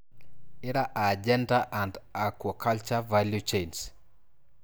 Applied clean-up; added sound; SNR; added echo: none; none; none; none.